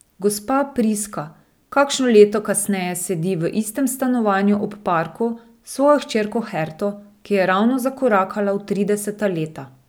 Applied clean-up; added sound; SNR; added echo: none; none; none; none.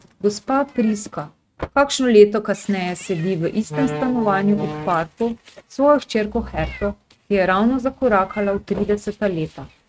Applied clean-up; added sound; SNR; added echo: neural mask model RNNoise.